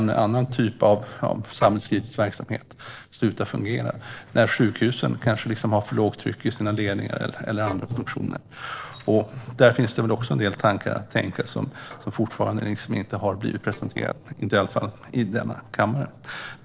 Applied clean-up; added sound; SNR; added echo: neural separator model SepFormer DNS4.